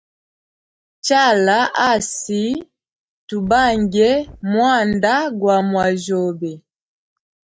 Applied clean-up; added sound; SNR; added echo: neural mask model DeepFilterNet 3.